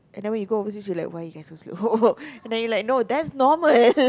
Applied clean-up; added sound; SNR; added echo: none; none; none; none.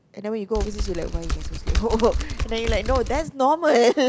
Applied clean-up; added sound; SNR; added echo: none; Typing; 3 dB; none.